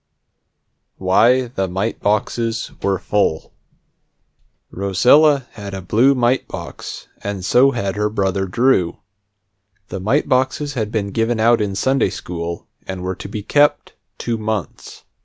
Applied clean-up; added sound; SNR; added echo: none; none; none; none.